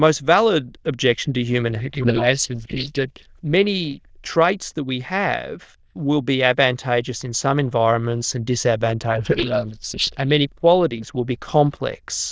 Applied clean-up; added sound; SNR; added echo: neural diffusion model UNIVERSE++.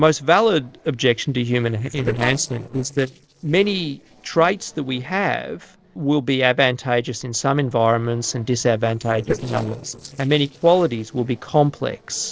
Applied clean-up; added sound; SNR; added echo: neural separator model SepFormer DNS4.